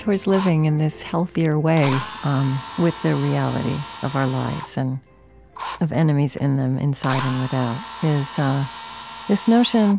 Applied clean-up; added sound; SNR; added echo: none; Drill; 13 dB; none.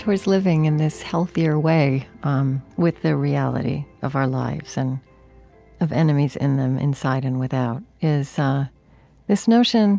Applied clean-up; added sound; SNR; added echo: none; none; none; none.